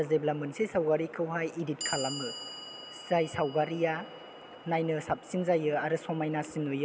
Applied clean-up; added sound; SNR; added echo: none; Clock; 15 dB; none.